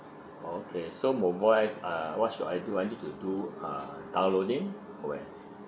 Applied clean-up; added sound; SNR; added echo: none; none; none; none.